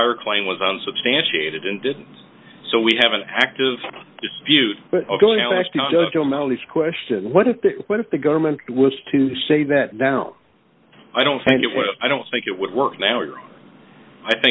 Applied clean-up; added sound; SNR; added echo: none; none; none; none.